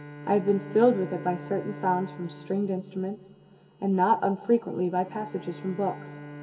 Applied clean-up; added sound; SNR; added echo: none; Bowed string instrument; 16 dB; reverberation time 1.3 s.